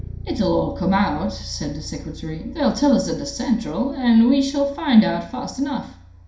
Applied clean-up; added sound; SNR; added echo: none; Bass guitar; 16 dB; reverberation time 0.5 s.